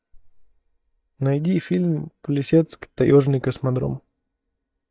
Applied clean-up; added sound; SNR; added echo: neural mask model DeepFilterNet 3.